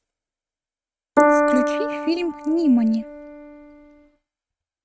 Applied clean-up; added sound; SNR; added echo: neural mask model RNNoise.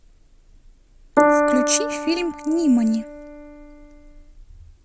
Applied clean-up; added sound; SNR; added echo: none; Piano; -2 dB; none.